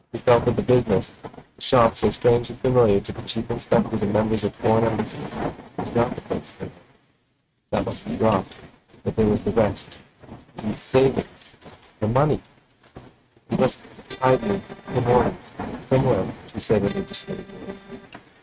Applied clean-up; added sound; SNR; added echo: neural mask model RNNoise.